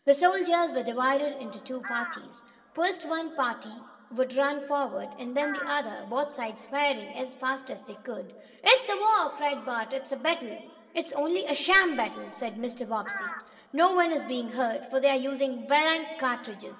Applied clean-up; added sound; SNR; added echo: none; Crow; 13 dB; reverberation time 2.0 s.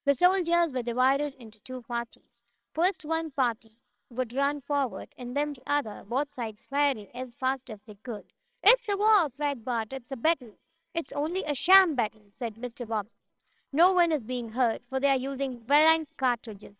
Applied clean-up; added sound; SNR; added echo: neural separator model SepFormer WHAMR!.